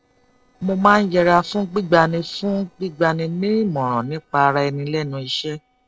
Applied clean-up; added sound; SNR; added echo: neural separator model SepFormer DNS4.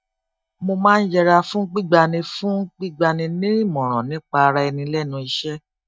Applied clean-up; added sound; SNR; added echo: neural mask model DeepFilterNet 3.